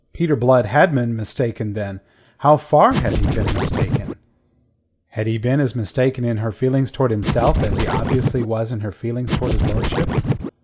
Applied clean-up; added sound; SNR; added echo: none; Scratching (performance technique); 0 dB; none.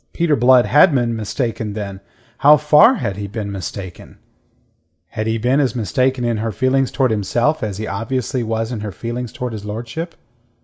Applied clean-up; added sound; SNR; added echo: none; none; none; none.